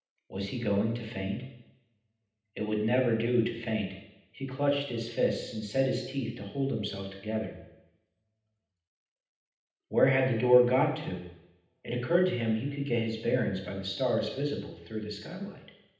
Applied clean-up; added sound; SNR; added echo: none; none; none; reverberation time 0.9 s.